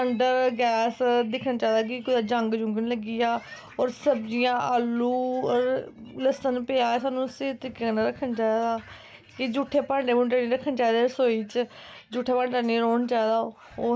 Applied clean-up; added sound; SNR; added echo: none; none; none; none.